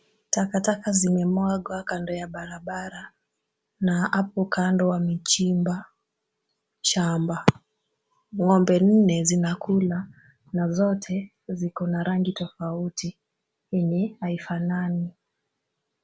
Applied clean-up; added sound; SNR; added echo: none; none; none; none.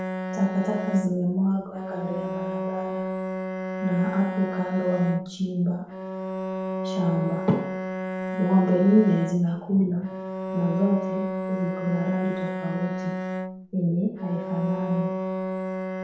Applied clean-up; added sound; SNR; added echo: none; Bowed string instrument; 4 dB; reverberation time 0.8 s.